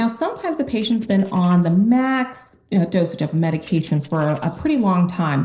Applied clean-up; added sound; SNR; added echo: neural separator model SepFormer DNS4.